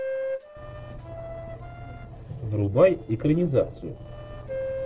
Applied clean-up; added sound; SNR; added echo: neural separator model SepFormer DNS4.